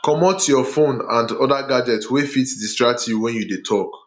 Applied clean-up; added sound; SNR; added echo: none; none; none; none.